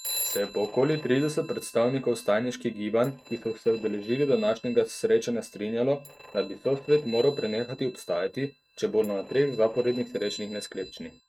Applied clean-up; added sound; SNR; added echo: neural mask model RNNoise.